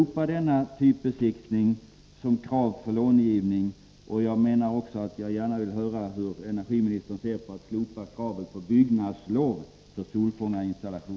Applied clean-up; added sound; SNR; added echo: none; none; none; none.